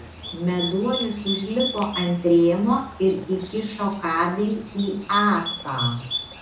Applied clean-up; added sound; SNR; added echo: none; Bird; 10 dB; reverberation time 0.7 s.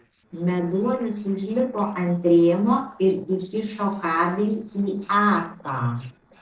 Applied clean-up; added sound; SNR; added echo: neural separator model SepFormer DNS4.